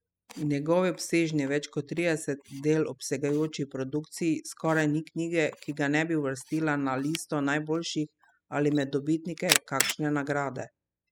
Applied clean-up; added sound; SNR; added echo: classical method spectral subtraction.